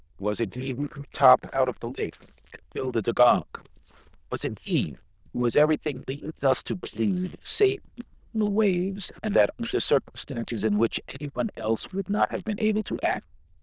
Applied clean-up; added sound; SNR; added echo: neural diffusion model UNIVERSE++.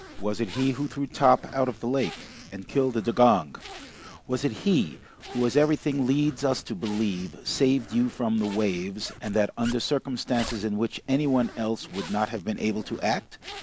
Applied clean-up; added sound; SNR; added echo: none; Zipper (clothing); 17 dB; none.